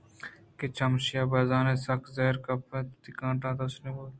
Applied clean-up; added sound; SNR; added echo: none; none; none; none.